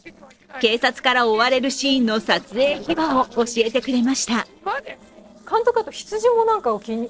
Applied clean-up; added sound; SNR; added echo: neural separator model SepFormer DNS4.